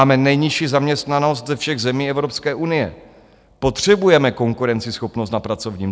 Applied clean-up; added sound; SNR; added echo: none; none; none; none.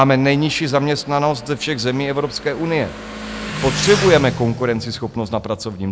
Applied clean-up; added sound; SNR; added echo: none; Motorcycle; 10 dB; none.